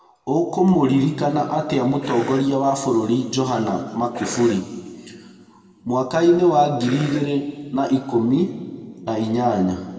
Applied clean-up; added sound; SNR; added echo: none; Cough; 15 dB; reverberation time 2.0 s.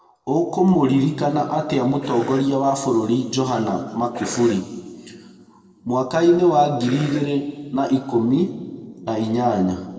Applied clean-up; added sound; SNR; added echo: neural separator model SepFormer DNS4.